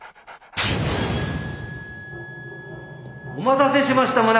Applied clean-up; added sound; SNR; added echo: none; Wind instrument, woodwind instrument; 18 dB; none.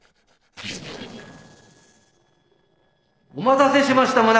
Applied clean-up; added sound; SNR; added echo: neural separator model SepFormer DNS4.